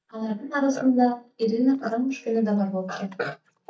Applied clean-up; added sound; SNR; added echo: neural mask model DeepFilterNet 3.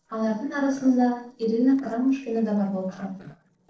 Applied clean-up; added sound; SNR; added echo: neural separator model SepFormer DNS4.